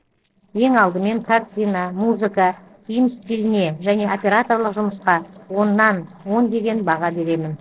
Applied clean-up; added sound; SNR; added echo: neural separator model SepFormer DNS4.